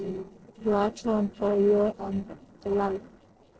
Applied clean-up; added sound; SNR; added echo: neural separator model SepFormer DNS4.